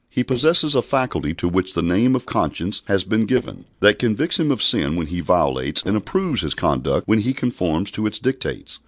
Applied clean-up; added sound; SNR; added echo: neural separator model SepFormer DNS4.